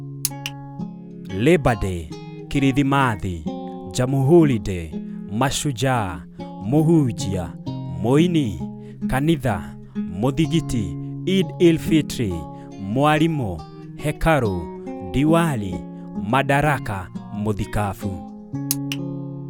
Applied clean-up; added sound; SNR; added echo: none; Guitar; 10 dB; none.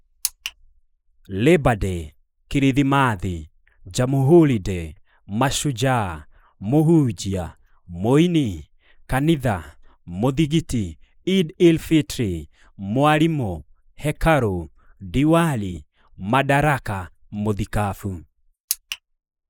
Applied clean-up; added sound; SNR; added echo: neural mask model Resemble Enhance denoiser.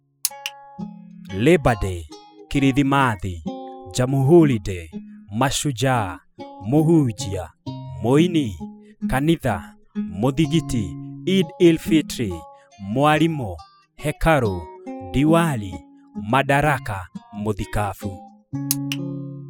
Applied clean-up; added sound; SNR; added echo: classical method spectral subtraction.